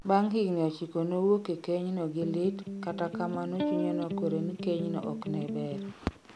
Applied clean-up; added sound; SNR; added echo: none; Electric guitar; 4 dB; none.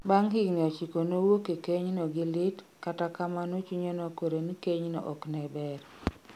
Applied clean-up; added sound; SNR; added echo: none; none; none; none.